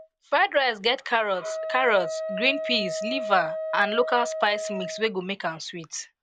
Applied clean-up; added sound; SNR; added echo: none; Wind instrument, woodwind instrument; 7 dB; none.